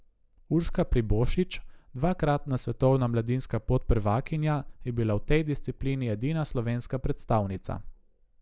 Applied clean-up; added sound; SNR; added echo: none; none; none; none.